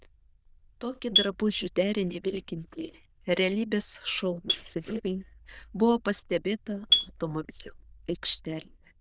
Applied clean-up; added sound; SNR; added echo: neural diffusion model UNIVERSE++.